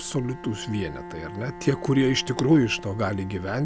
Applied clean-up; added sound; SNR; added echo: none; Bowed string instrument; 15 dB; none.